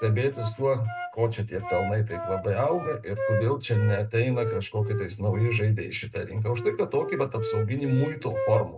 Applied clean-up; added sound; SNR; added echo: none; Wind instrument, woodwind instrument; 8 dB; reverberation time 0.2 s.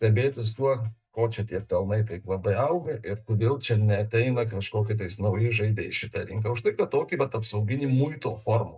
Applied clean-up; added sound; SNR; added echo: neural mask model DeepFilterNet 3.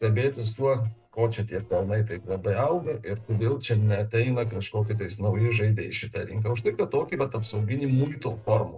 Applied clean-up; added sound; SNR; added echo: neural separator model SepFormer DNS4.